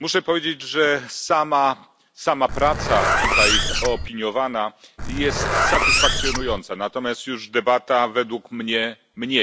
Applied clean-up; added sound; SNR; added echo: none; Zipper (clothing); -1 dB; none.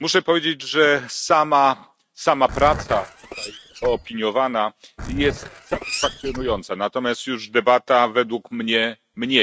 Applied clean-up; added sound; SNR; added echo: neural mask model RNNoise.